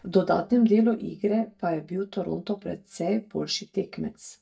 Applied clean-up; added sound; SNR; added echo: neural mask model DeepFilterNet 3.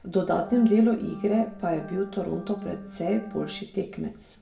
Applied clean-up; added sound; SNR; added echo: none; Organ; 15 dB; reverberation time 0.7 s.